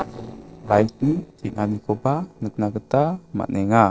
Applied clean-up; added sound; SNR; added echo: neural separator model SepFormer DNS4.